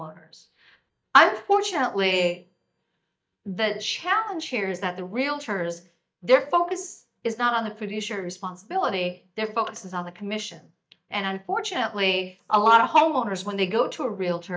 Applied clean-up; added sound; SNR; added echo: neural mask model DeepFilterNet 3.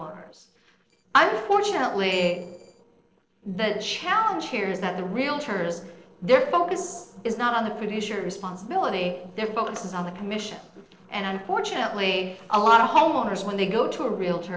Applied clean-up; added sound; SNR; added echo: neural separator model SepFormer DNS4.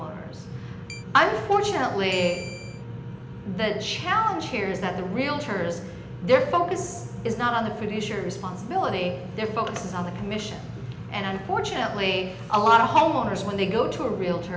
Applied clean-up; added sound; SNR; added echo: none; Keyboard (musical); 17 dB; reverberation time 0.9 s.